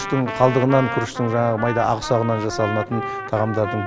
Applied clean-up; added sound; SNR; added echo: none; Trumpet; 8 dB; none.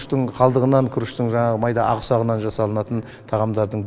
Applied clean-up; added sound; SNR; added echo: none; none; none; none.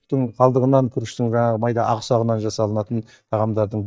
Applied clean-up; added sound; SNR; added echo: neural mask model DeepFilterNet 3.